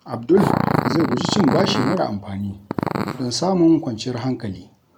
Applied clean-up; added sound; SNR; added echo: none; Growling; 4 dB; none.